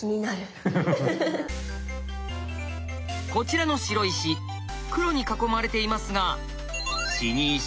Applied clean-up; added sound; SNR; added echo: none; none; none; none.